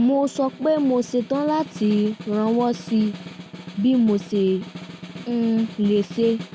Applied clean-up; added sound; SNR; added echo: none; Snare drum; 16 dB; none.